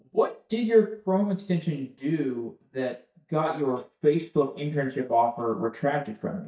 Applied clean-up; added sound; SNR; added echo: neural mask model DeepFilterNet 3.